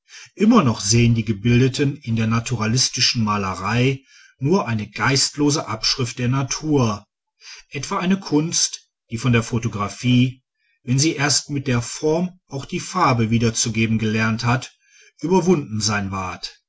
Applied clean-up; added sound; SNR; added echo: none; none; none; none.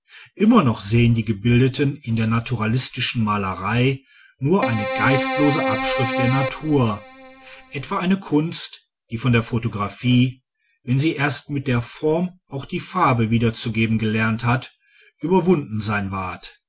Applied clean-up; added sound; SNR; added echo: none; Keyboard (musical); 3 dB; none.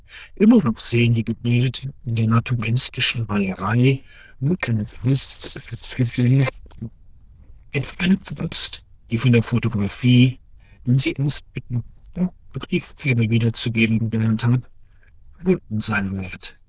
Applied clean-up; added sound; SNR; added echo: neural diffusion model UNIVERSE++.